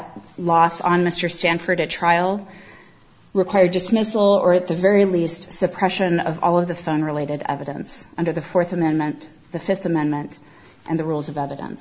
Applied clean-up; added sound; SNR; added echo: none; none; none; none.